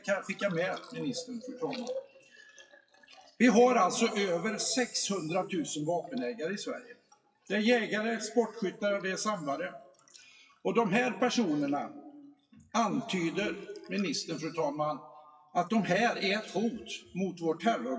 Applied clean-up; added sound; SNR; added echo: classical method WPE with log-MMSE.